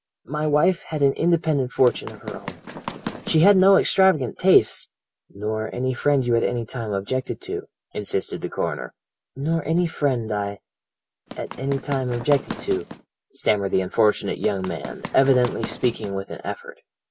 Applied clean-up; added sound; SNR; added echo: none; Run; 11 dB; none.